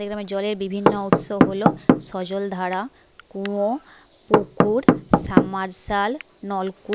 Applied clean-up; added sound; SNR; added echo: none; Knock / Wood; -3 dB; none.